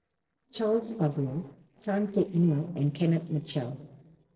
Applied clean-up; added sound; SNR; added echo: neural separator model SepFormer DNS4.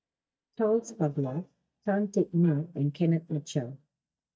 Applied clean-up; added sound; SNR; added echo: neural mask model DeepFilterNet 3.